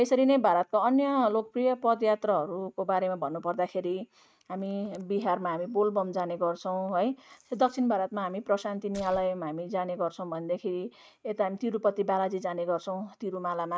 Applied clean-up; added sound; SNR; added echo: neural mask model RNNoise.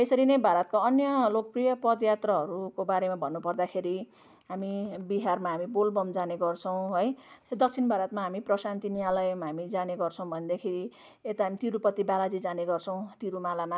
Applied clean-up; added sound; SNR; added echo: neural mask model Resemble Enhance denoiser.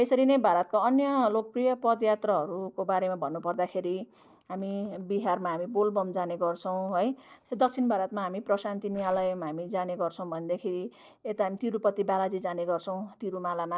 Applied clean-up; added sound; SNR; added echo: neural separator model SepFormer DNS4.